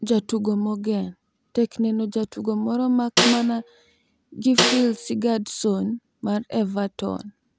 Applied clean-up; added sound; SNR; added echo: none; Snare drum; 1 dB; none.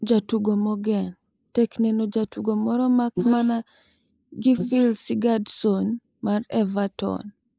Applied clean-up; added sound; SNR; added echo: neural mask model Resemble Enhance denoiser.